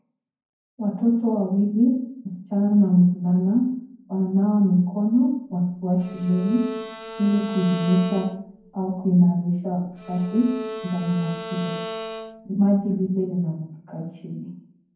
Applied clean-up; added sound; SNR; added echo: none; Bowed string instrument; 13 dB; reverberation time 0.9 s.